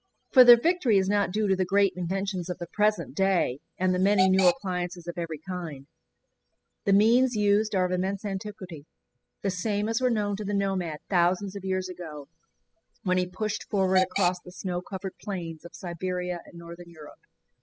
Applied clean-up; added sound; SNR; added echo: classical method spectral subtraction.